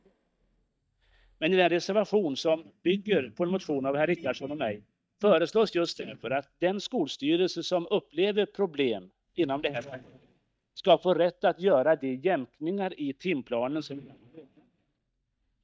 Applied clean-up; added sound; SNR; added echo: neural mask model DeepFilterNet 3.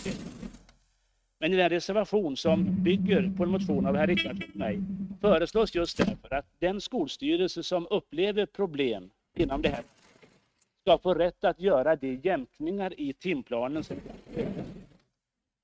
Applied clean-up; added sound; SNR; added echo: neural mask model RNNoise.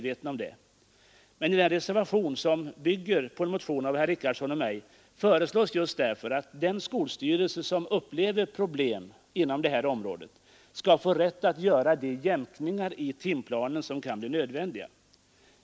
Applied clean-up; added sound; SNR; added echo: none; none; none; none.